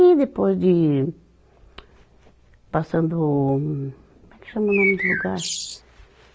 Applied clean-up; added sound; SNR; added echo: none; Bird; 4 dB; none.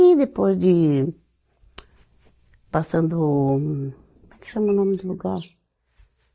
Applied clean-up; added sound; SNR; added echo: neural mask model DeepFilterNet 3.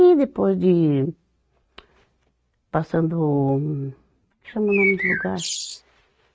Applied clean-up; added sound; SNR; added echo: neural mask model RNNoise.